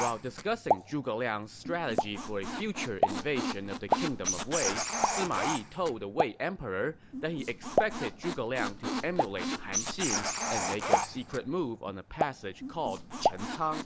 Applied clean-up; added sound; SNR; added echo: none; Explosion + Squeak; -1 dB; none.